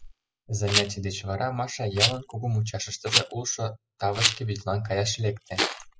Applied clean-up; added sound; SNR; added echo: classical method spectral subtraction.